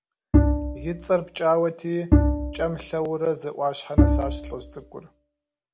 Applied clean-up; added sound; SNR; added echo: none; Bowed string instrument; -4 dB; none.